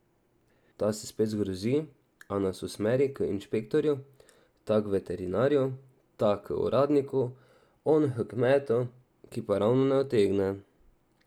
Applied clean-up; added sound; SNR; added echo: none; none; none; none.